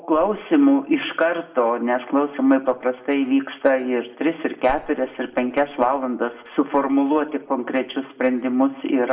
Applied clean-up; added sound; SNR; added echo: none; none; none; reverberation time 0.6 s.